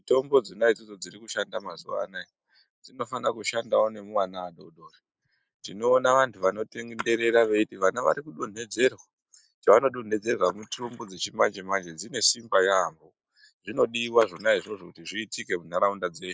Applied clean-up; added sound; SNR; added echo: neural mask model Resemble Enhance denoiser.